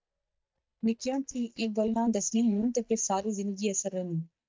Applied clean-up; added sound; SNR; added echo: neural mask model DeepFilterNet 3.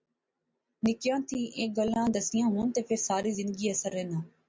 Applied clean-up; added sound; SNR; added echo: none; none; none; none.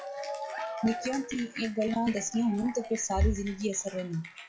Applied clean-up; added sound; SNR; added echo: classical method log-MMSE.